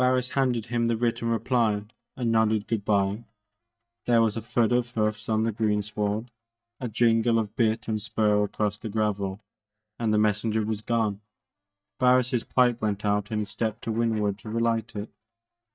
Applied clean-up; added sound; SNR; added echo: neural mask model DeepFilterNet 3.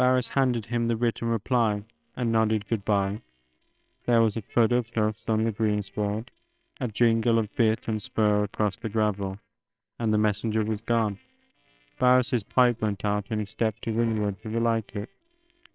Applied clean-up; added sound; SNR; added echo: neural separator model SepFormer WHAMR!.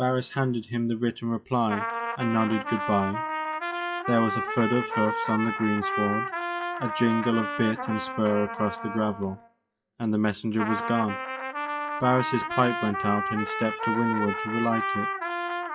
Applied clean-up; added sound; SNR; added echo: classical method WPE with log-MMSE.